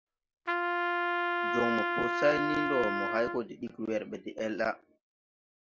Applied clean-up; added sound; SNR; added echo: none; Trumpet; -2 dB; none.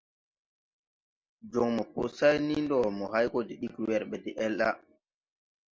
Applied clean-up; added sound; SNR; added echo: none; none; none; none.